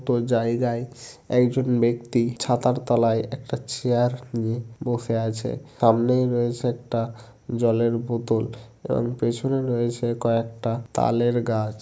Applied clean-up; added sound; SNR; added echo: none; none; none; none.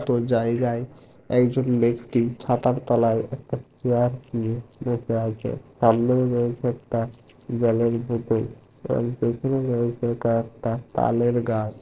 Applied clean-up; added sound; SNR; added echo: neural separator model SepFormer DNS4.